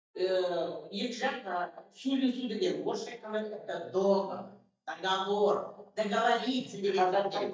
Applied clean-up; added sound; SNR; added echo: neural mask model DeepFilterNet 3.